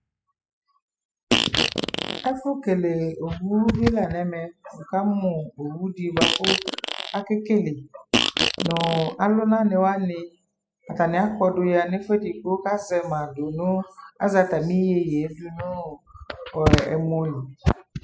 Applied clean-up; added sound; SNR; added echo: classical method spectral subtraction.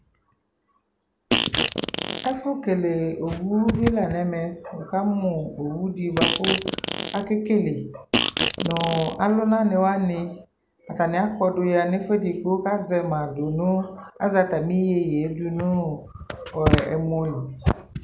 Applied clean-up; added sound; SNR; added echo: none; Fart; 1 dB; none.